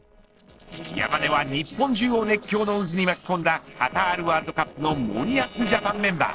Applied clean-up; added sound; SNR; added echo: neural separator model SepFormer DNS4.